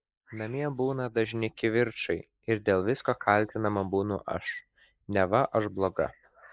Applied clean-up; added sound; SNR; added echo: neural mask model Resemble Enhance denoiser.